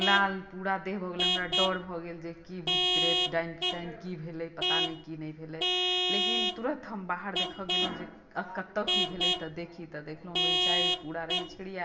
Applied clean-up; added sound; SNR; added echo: none; Vehicle horn, car horn, honking / Truck; -3 dB; reverberation time 1.3 s.